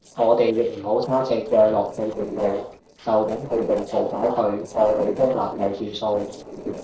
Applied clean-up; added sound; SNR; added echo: neural separator model SepFormer DNS4.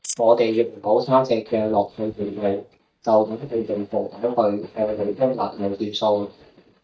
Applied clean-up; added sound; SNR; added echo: neural mask model DeepFilterNet 3.